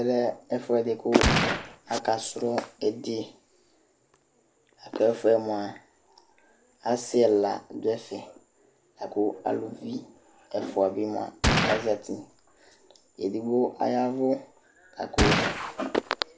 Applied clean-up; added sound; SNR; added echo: none; Gunshot, gunfire; -1 dB; none.